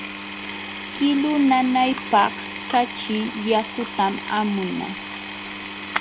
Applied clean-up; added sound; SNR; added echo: none; Power tool + Camera; 9 dB; none.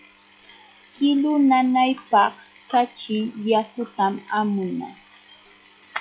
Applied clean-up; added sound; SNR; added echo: classical method log-MMSE.